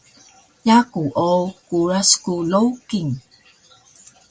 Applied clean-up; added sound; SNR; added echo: none; none; none; none.